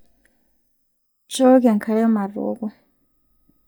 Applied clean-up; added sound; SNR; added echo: neural mask model DeepFilterNet 3.